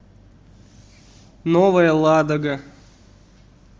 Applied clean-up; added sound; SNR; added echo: none; none; none; none.